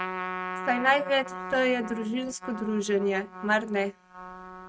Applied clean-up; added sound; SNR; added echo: neural mask model RNNoise.